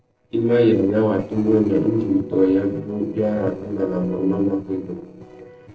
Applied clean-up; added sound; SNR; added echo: neural separator model SepFormer DNS4.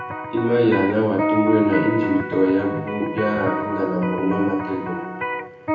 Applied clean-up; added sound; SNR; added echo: none; Electric guitar; 4 dB; reverberation time 0.9 s.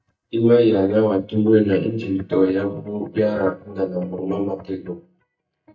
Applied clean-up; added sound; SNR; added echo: neural mask model DeepFilterNet 3.